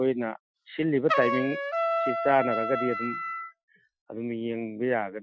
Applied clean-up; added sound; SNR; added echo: classical method Wiener filter.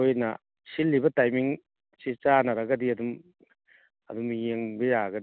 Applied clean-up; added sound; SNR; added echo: none; none; none; none.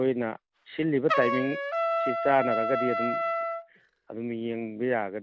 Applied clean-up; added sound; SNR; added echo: none; Trumpet; 2 dB; none.